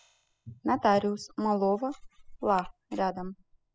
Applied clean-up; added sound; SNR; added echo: classical method spectral subtraction.